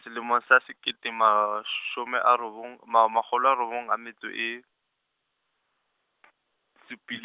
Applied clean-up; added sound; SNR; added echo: none; none; none; none.